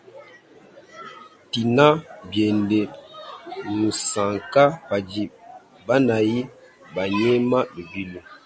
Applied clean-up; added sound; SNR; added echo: none; none; none; none.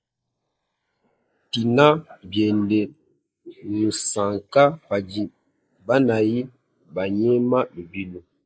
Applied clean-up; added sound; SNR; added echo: neural mask model Resemble Enhance denoiser.